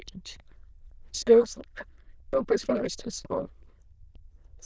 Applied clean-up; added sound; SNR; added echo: neural diffusion model UNIVERSE++.